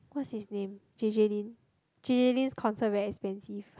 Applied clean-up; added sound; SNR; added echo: none; none; none; none.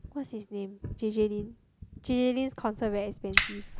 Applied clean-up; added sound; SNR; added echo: none; Fire; 5 dB; none.